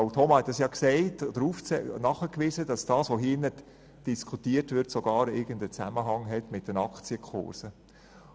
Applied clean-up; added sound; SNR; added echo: none; none; none; none.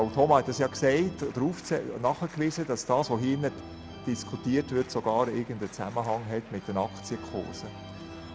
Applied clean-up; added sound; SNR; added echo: none; Organ; 15 dB; none.